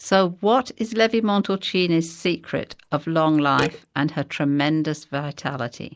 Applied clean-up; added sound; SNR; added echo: neural mask model Resemble Enhance denoiser.